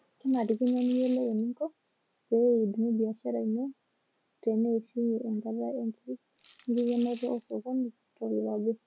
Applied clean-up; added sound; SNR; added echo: none; Rattle / Rattle (instrument); 20 dB; none.